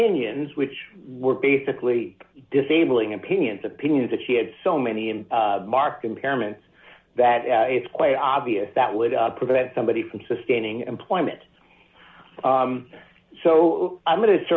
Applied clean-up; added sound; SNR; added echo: none; none; none; none.